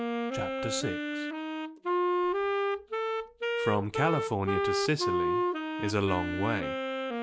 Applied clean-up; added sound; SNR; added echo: none; Wind instrument, woodwind instrument; -3 dB; none.